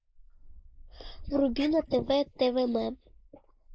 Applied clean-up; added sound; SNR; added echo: neural mask model Resemble Enhance denoiser.